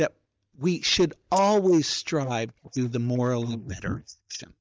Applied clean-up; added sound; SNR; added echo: neural mask model DeepFilterNet 3.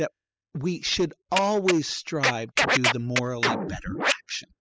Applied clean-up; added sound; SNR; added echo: classical method spectral subtraction.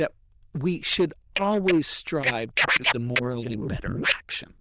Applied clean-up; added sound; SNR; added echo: neural diffusion model UNIVERSE++.